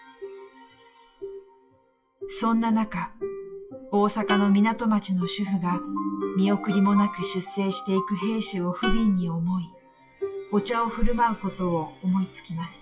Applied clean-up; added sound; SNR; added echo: classical method WPE with log-MMSE.